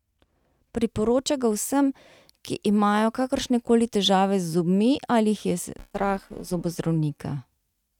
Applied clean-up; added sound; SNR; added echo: neural mask model RNNoise.